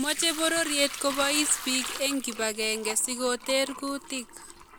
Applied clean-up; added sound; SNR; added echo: none; Sink (filling or washing) / Liquid; 11 dB; none.